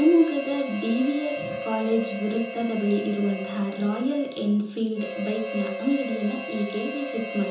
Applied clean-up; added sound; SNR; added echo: none; Harmonica; 9 dB; reverberation time 0.6 s.